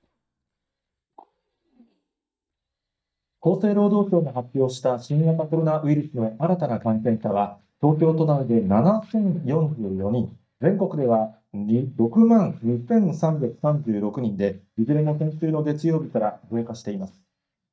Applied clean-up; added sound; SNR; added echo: neural mask model DeepFilterNet 3.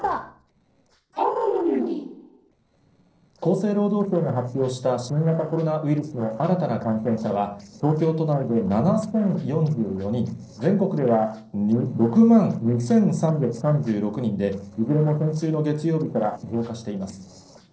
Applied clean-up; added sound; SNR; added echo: neural separator model SepFormer DNS4.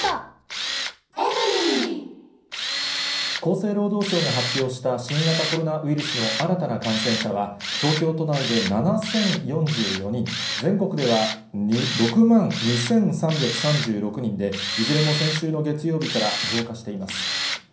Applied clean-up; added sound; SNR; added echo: none; Tools; 6 dB; reverberation time 0.6 s.